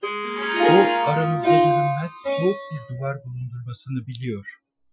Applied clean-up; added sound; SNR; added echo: classical method Wiener filter.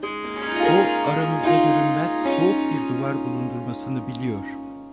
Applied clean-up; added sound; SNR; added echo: none; Harp; -4 dB; none.